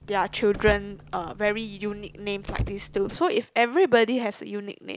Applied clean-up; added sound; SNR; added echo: none; Car; 11 dB; none.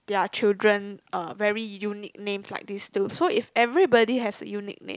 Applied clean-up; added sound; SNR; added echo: none; none; none; none.